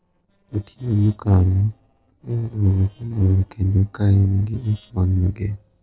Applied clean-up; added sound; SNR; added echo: neural separator model SepFormer DNS4.